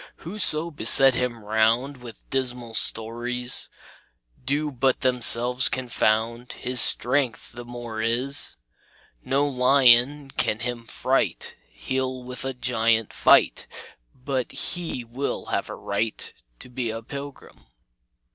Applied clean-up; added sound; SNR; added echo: none; none; none; none.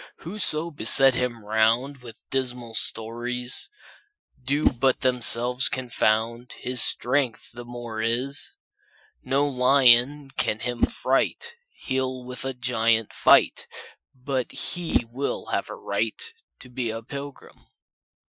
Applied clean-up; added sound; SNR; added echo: classical method Wiener filter.